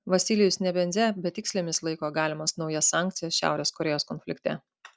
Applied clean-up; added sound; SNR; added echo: none; none; none; none.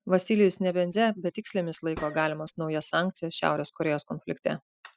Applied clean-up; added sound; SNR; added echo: classical method spectral subtraction.